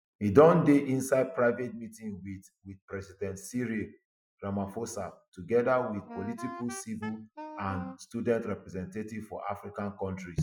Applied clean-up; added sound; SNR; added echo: classical method Wiener filter.